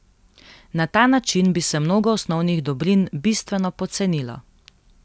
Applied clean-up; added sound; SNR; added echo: none; none; none; none.